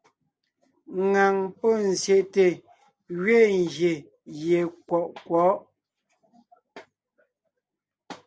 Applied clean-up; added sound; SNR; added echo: none; none; none; none.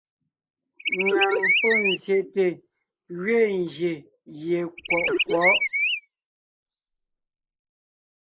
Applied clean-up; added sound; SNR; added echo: neural mask model Resemble Enhance denoiser.